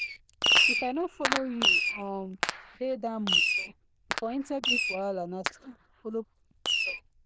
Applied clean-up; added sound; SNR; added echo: neural diffusion model UNIVERSE++.